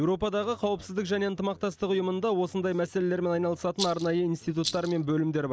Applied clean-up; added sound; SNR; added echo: neural mask model DeepFilterNet 3.